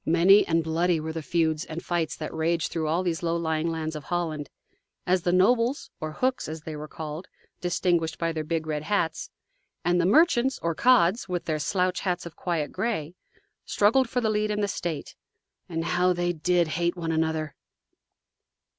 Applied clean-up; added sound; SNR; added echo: none; none; none; none.